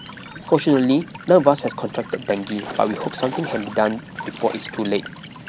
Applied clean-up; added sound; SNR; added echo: none; Walk, footsteps / Stream / Trickle, dribble / Chirp, tweet; 13 dB; none.